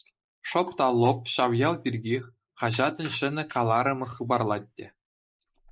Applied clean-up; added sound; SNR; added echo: neural mask model Resemble Enhance denoiser.